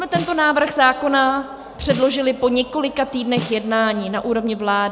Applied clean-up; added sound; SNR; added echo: none; Snare drum; 15 dB; none.